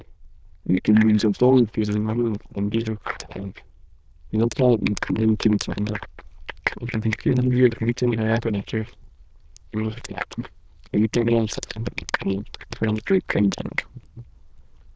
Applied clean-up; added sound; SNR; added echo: neural diffusion model UNIVERSE++.